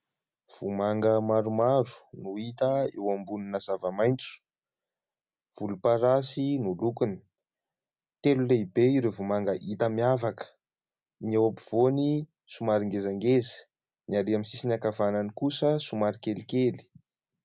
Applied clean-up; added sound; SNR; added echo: none; none; none; none.